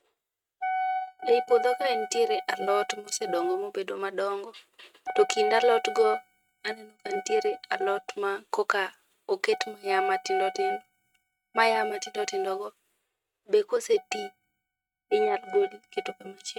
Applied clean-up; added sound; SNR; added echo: neural mask model RNNoise.